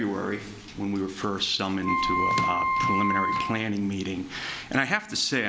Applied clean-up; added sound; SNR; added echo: none; Wind instrument, woodwind instrument; -1 dB; none.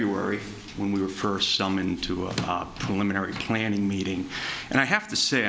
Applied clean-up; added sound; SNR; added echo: none; none; none; none.